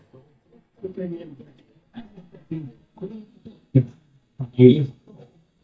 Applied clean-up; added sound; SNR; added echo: neural mask model DeepFilterNet 3.